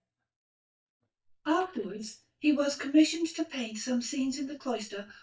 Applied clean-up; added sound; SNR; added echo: neural mask model DeepFilterNet 3.